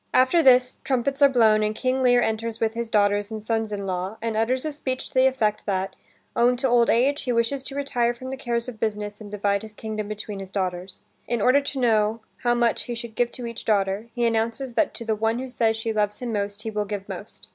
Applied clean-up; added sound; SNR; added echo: none; none; none; none.